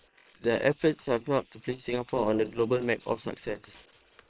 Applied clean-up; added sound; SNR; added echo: neural separator model SepFormer WHAM!.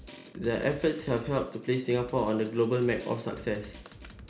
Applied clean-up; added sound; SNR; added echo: none; Drum; 19 dB; none.